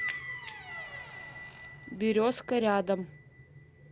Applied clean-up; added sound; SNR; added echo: none; Squeak / Bell; -1 dB; none.